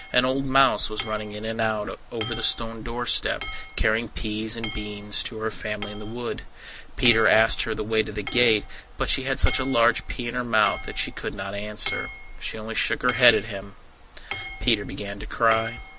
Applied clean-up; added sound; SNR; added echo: none; Hammer / Chink, clink; 14 dB; none.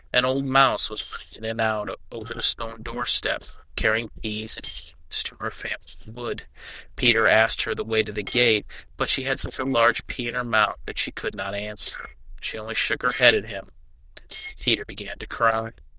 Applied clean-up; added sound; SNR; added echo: neural diffusion model UNIVERSE++.